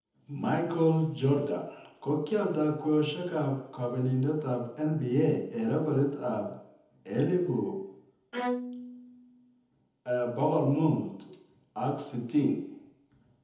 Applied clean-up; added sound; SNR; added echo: none; Bowed string instrument; 9 dB; reverberation time 1.0 s.